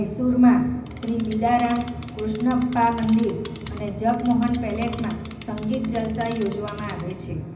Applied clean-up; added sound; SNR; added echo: none; Insect; 17 dB; reverberation time 0.4 s.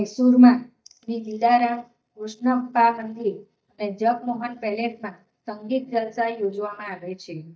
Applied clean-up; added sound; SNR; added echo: neural mask model DeepFilterNet 3.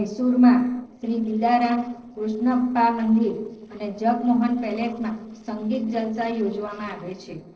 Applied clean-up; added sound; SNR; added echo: neural separator model SepFormer DNS4.